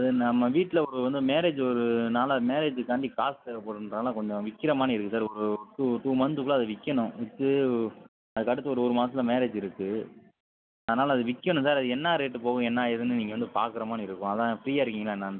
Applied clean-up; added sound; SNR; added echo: none; none; none; none.